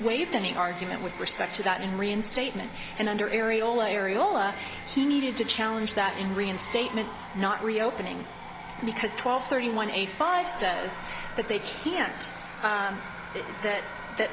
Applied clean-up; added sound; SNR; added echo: none; Domestic sounds, home sounds; 13 dB; none.